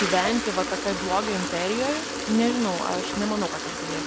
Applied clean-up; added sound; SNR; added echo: none; Toilet flush; 3 dB; none.